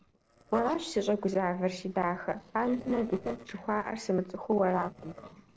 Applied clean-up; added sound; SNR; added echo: neural separator model SepFormer DNS4.